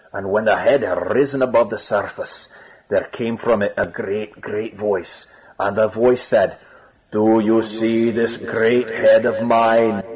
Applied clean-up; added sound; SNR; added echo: none; none; none; none.